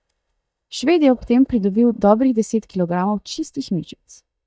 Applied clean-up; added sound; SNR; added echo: neural mask model DeepFilterNet 3.